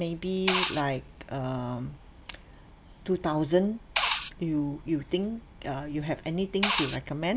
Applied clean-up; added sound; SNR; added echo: none; Liquid; 1 dB; none.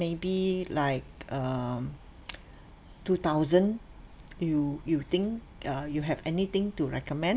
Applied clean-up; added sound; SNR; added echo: none; none; none; none.